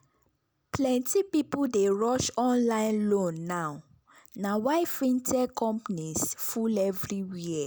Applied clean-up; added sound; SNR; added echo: none; none; none; none.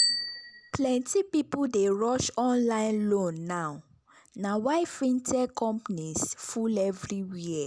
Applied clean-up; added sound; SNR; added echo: none; Bicycle bell; 11 dB; none.